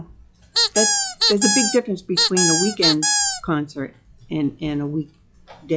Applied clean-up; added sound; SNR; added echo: classical method log-MMSE.